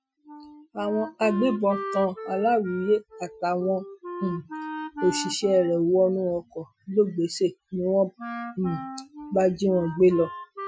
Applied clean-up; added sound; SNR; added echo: classical method Wiener filter.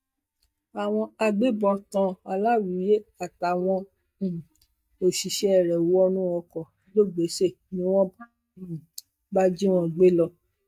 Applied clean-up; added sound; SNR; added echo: neural mask model DeepFilterNet 3.